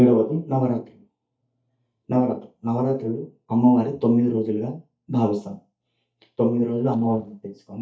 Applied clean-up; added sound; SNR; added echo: neural mask model DeepFilterNet 3.